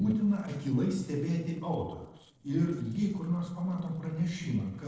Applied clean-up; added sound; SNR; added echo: neural separator model SepFormer DNS4.